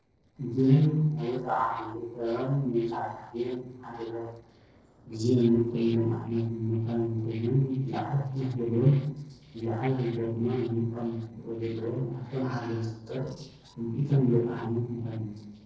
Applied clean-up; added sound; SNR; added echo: neural separator model SepFormer DNS4.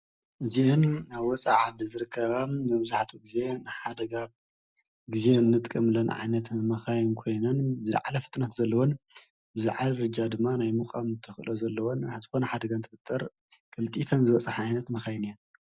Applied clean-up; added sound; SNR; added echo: none; none; none; none.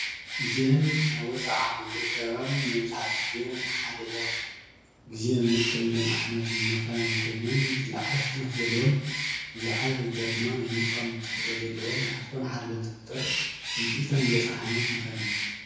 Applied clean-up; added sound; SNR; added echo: none; Bird; 3 dB; reverberation time 1.0 s.